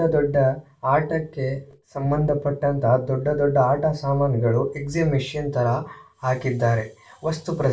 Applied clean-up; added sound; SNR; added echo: none; none; none; reverberation time 0.2 s.